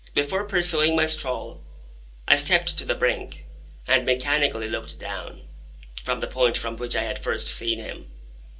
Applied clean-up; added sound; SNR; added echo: none; none; none; reverberation time 0.2 s.